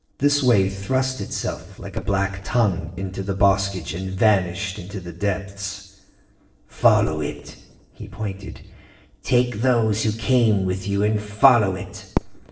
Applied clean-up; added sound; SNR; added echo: neural separator model SepFormer DNS4.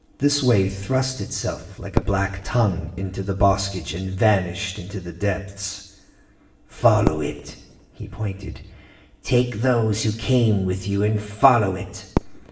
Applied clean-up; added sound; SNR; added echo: none; Fireworks; 12 dB; reverberation time 0.8 s.